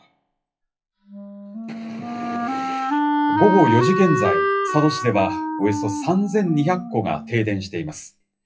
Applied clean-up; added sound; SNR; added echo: classical method WPE with log-MMSE.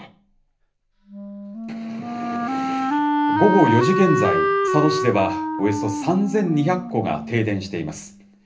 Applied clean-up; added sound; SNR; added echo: none; Wind instrument, woodwind instrument; 1 dB; reverberation time 0.3 s.